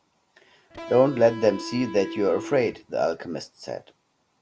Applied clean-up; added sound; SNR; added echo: none; Electric guitar; 11 dB; none.